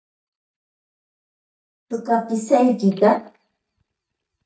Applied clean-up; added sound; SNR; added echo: neural mask model DeepFilterNet 3.